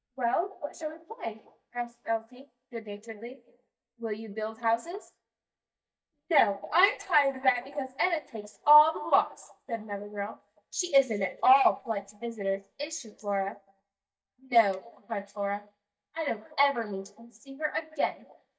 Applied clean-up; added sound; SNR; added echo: neural mask model DeepFilterNet 3.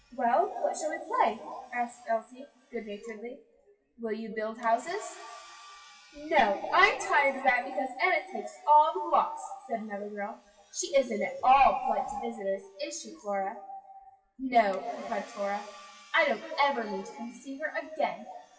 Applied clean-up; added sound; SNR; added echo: classical method WPE with log-MMSE.